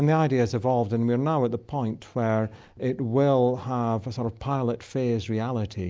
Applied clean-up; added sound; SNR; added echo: none; none; none; none.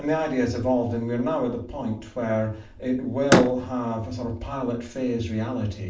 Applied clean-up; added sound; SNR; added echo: none; Slam; 3 dB; reverberation time 0.4 s.